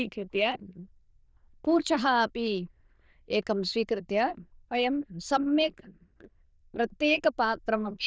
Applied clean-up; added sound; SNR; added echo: neural diffusion model UNIVERSE++.